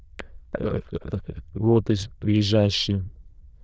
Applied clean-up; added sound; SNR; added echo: neural diffusion model UNIVERSE++.